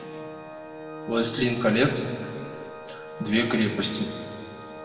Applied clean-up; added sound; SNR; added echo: none; Organ; 13 dB; reverberation time 2.0 s.